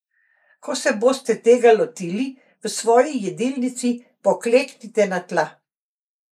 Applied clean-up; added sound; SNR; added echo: neural mask model Resemble Enhance denoiser.